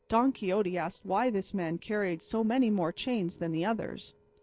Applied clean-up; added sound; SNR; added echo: neural separator model SepFormer DNS4.